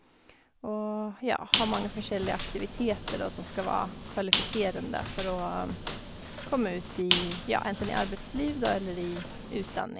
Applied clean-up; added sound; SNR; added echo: none; Squeak; 2 dB; none.